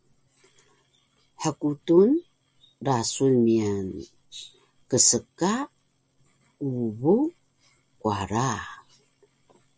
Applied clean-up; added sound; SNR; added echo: none; none; none; none.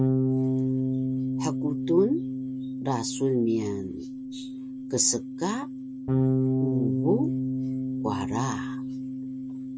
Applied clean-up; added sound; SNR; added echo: none; Bass guitar; -2 dB; none.